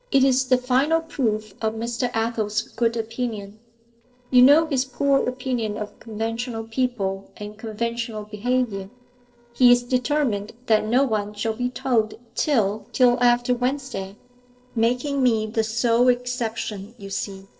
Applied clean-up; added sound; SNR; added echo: neural separator model SepFormer DNS4.